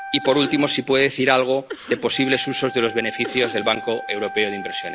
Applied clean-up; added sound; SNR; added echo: none; Cough + Wind instrument, woodwind instrument; 12 dB; none.